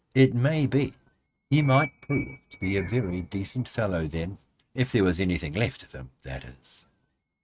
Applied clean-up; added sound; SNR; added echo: neural mask model RNNoise.